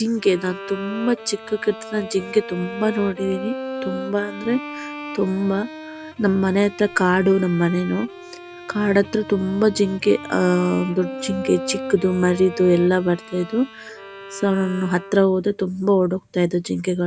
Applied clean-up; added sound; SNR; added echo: none; Bowed string instrument; 13 dB; none.